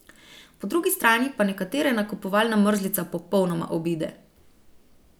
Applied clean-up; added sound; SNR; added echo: none; none; none; none.